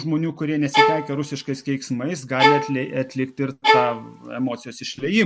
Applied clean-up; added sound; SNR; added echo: none; Bowed string instrument; -3 dB; none.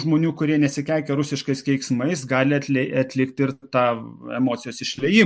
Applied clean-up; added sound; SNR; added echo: none; none; none; none.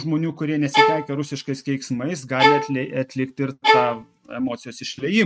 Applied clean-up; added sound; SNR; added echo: neural mask model RNNoise.